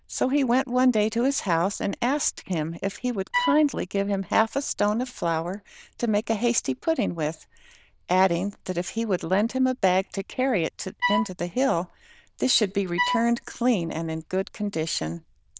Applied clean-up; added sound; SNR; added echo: neural diffusion model UNIVERSE++.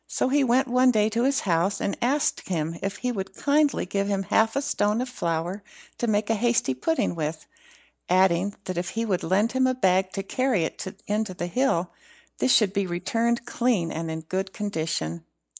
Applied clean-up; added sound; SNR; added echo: neural mask model Resemble Enhance denoiser.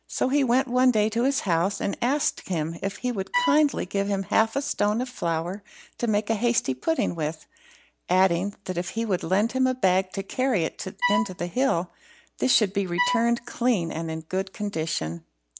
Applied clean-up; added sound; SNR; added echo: none; Bowed string instrument; 4 dB; none.